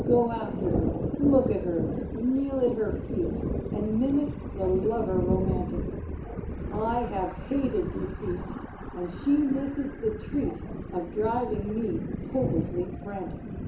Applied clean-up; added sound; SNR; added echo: none; Thunder; 3 dB; reverberation time 0.7 s.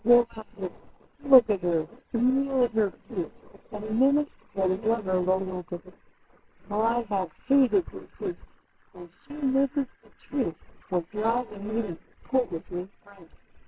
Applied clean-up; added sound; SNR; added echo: neural separator model SepFormer WHAMR!.